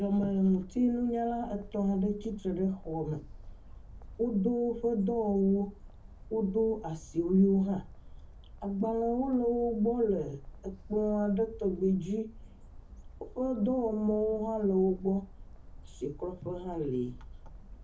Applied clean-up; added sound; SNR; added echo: none; Bird; 17 dB; reverberation time 0.3 s.